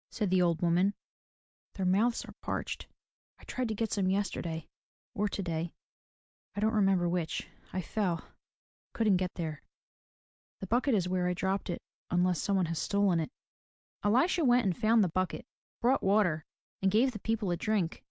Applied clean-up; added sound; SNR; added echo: none; none; none; none.